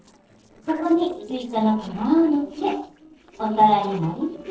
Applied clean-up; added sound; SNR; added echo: neural separator model SepFormer DNS4.